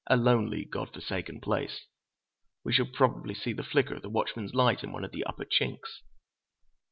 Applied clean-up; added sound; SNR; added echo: none; none; none; none.